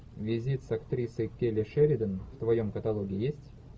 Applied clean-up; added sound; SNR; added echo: none; none; none; none.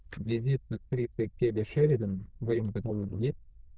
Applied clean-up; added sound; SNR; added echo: neural diffusion model UNIVERSE++.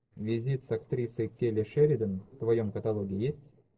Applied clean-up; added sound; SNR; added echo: neural separator model SepFormer DNS4.